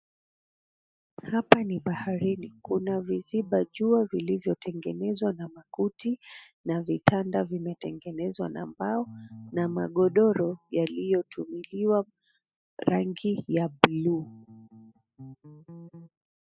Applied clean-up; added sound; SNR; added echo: classical method spectral subtraction.